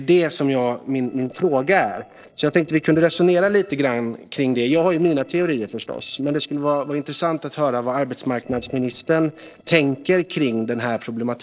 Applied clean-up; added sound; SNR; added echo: neural separator model SepFormer DNS4.